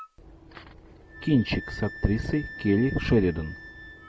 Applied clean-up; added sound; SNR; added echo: none; Wind instrument, woodwind instrument; 16 dB; none.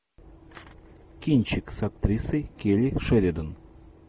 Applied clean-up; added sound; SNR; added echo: none; none; none; none.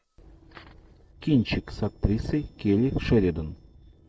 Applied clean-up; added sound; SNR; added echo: neural separator model SepFormer DNS4.